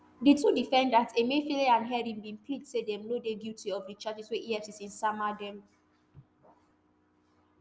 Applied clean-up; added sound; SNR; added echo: none; none; none; none.